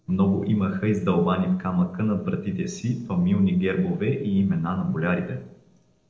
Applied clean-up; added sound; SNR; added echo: neural separator model SepFormer DNS4.